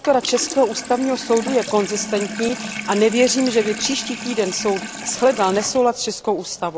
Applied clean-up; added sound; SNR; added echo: none; Sink (filling or washing) / Water tap, faucet; 11 dB; none.